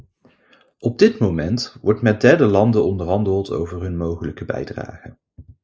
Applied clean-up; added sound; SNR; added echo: neural mask model Resemble Enhance denoiser.